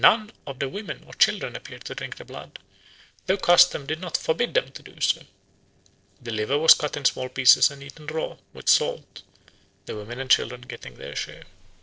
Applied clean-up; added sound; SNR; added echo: neural separator model SepFormer DNS4.